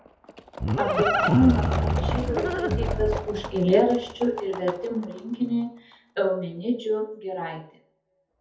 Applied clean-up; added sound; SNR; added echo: none; Livestock, farm animals, working animals; 2 dB; reverberation time 0.5 s.